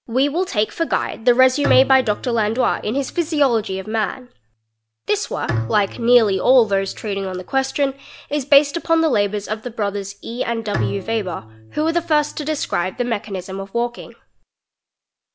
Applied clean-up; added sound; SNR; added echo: none; Bowed string instrument; 12 dB; none.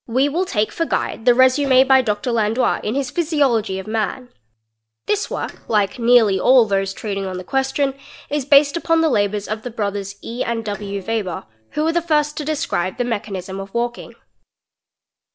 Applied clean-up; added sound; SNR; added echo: neural separator model SepFormer DNS4.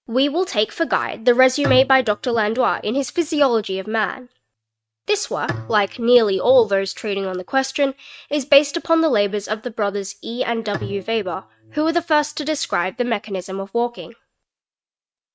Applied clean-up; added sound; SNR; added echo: neural mask model RNNoise.